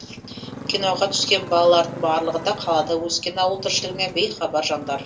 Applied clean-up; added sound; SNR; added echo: none; Motorcycle; 13 dB; reverberation time 0.2 s.